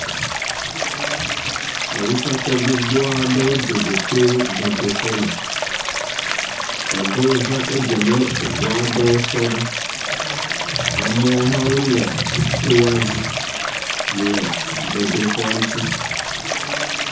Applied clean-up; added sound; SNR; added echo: none; Stream; 2 dB; reverberation time 0.5 s.